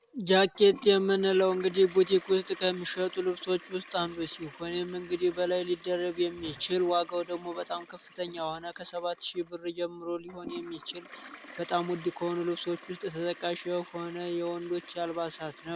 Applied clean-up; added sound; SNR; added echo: none; Toilet flush + Squeak / Wood; 20 dB; none.